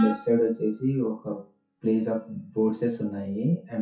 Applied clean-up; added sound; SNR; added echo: classical method WPE with log-MMSE.